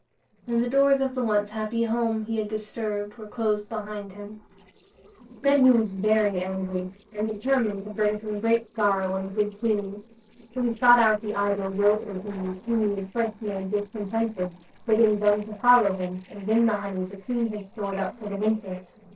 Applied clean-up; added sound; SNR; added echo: neural separator model SepFormer DNS4.